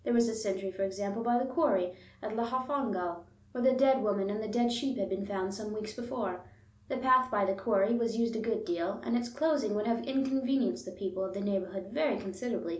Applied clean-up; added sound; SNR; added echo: none; none; none; none.